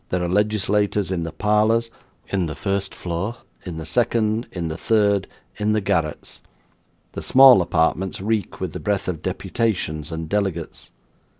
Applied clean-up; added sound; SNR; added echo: none; none; none; none.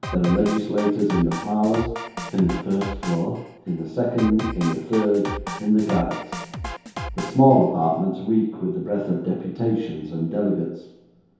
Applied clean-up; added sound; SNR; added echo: none; Drum kit; 10 dB; reverberation time 0.8 s.